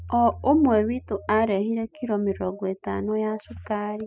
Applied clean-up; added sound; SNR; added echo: classical method spectral subtraction.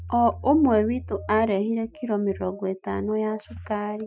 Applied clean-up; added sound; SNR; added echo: classical method Wiener filter.